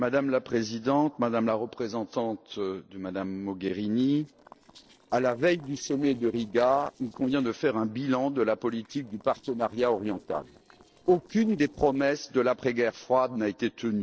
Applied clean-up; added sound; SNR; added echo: neural separator model SepFormer DNS4.